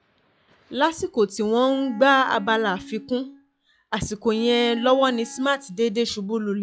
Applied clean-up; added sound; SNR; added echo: classical method log-MMSE.